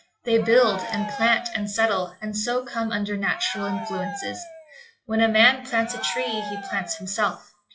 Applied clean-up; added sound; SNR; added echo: classical method WPE with log-MMSE.